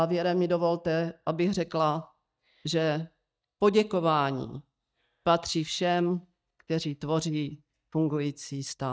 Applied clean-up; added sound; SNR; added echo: neural mask model DeepFilterNet 3.